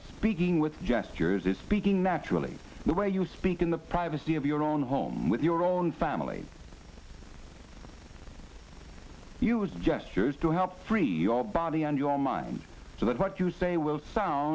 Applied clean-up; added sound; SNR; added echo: none; none; none; none.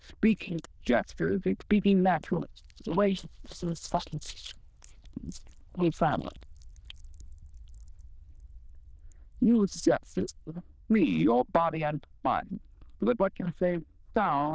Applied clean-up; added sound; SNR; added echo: neural diffusion model UNIVERSE++.